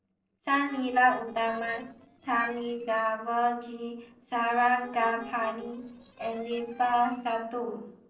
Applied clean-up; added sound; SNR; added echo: neural separator model SepFormer DNS4.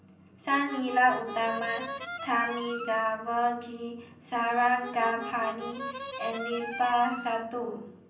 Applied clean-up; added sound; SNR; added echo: none; Harmonica; 9 dB; reverberation time 0.6 s.